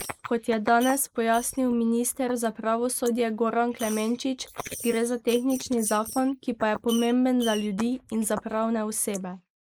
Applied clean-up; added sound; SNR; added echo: neural mask model Resemble Enhance denoiser.